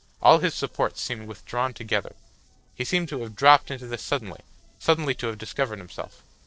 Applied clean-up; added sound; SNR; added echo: neural separator model SepFormer DNS4.